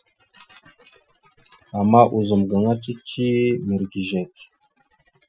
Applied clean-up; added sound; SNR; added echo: classical method Wiener filter.